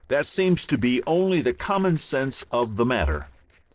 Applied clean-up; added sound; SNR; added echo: neural separator model SepFormer DNS4.